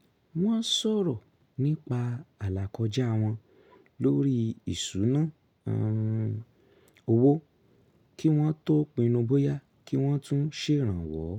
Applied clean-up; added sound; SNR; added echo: none; none; none; none.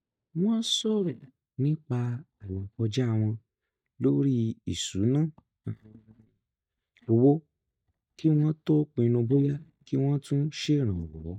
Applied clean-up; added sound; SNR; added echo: neural mask model DeepFilterNet 3.